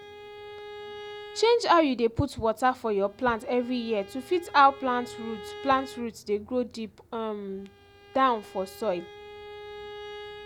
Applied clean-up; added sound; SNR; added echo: none; Bowed string instrument; 17 dB; none.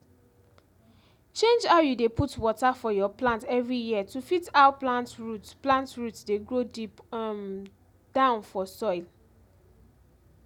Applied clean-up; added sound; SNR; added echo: none; none; none; none.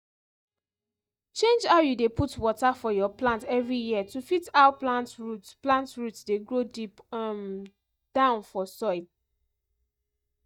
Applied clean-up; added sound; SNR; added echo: neural mask model DeepFilterNet 3.